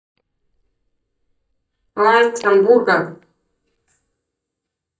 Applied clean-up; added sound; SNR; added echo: neural mask model DeepFilterNet 3.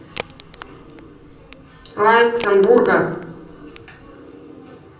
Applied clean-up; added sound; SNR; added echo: none; Crack; 17 dB; reverberation time 0.6 s.